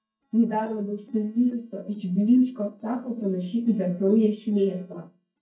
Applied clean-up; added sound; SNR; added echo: neural mask model DeepFilterNet 3.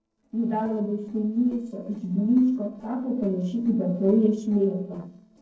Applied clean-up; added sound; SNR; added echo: neural separator model SepFormer DNS4.